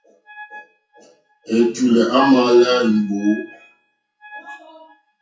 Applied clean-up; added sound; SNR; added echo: classical method WPE with log-MMSE.